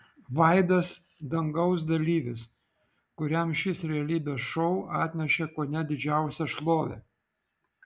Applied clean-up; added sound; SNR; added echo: none; none; none; none.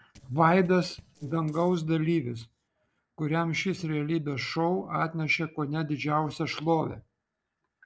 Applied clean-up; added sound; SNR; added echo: neural separator model SepFormer DNS4.